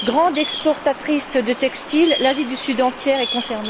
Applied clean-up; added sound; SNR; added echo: none; Bird vocalization, bird call, bird song; 10 dB; none.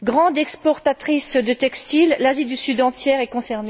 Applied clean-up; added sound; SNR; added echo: none; none; none; none.